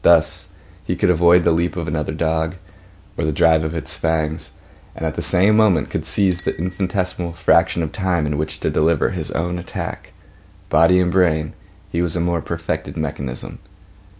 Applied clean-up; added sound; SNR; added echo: none; Bicycle bell; 20 dB; none.